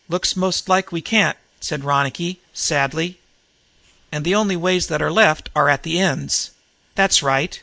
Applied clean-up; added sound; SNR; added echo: neural mask model Resemble Enhance denoiser.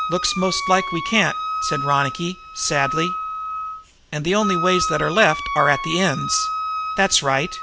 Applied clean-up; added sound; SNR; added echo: none; Wind instrument, woodwind instrument; 5 dB; none.